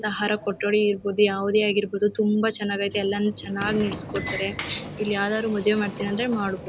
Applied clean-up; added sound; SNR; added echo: none; Sliding door; 13 dB; none.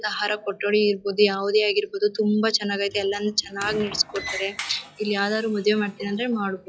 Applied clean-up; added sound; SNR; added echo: classical method log-MMSE.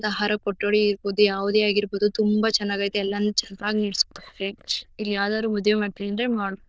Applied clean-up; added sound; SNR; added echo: neural diffusion model UNIVERSE++.